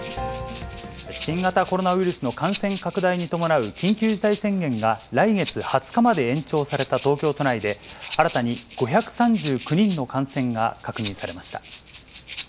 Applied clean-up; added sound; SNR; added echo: none; Rattle (instrument); 13 dB; none.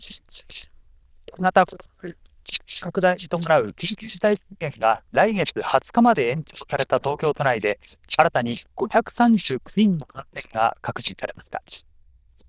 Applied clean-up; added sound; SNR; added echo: neural diffusion model UNIVERSE++.